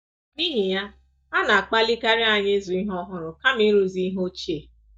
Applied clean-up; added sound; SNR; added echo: neural mask model DeepFilterNet 3.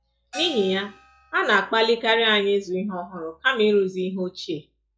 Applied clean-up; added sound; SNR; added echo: classical method log-MMSE.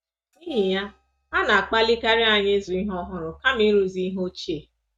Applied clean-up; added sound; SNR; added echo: neural mask model RNNoise.